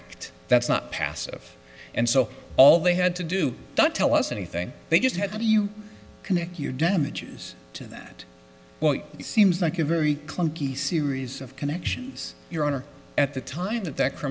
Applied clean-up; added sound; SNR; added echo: none; none; none; none.